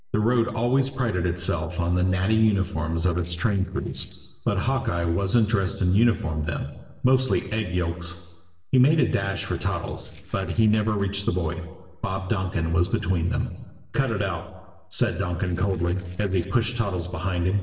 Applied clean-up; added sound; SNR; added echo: neural separator model SepFormer DNS4.